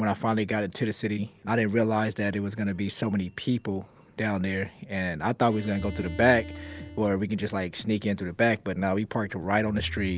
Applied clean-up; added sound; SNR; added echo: none; Bowed string instrument; 18 dB; none.